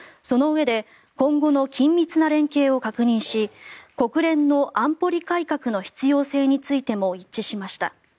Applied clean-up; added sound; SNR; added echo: none; none; none; none.